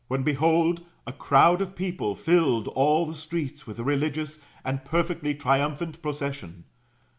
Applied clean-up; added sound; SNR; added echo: none; none; none; none.